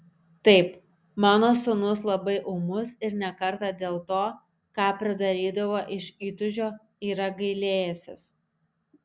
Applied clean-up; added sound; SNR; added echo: none; none; none; none.